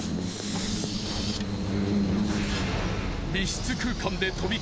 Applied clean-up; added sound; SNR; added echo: none; Fixed-wing aircraft, airplane; 18 dB; none.